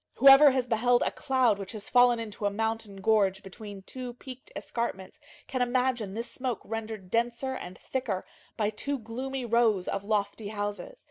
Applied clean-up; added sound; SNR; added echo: none; none; none; none.